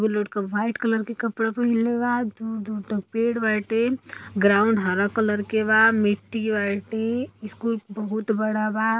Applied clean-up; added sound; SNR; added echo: none; none; none; none.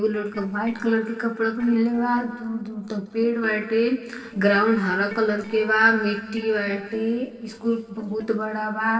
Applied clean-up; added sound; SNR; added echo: neural separator model SepFormer DNS4.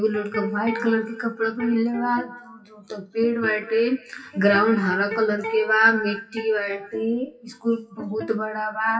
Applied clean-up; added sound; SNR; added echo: classical method WPE with log-MMSE.